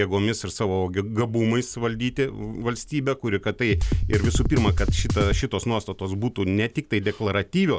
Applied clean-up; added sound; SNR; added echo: none; Drum kit; -3 dB; none.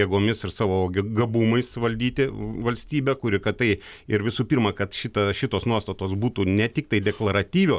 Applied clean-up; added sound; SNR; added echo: none; none; none; none.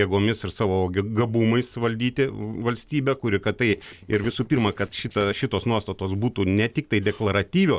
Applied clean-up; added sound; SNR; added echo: neural separator model SepFormer DNS4.